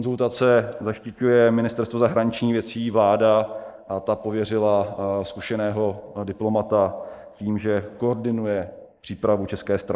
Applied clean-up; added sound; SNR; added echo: neural mask model Resemble Enhance denoiser.